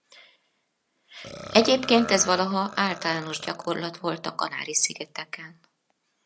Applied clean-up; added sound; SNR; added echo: none; Burping, eructation; 13 dB; none.